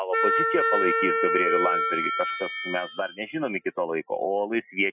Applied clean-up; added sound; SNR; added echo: classical method Wiener filter.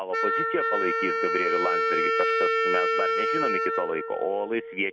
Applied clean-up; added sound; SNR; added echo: none; Wind instrument, woodwind instrument; -4 dB; none.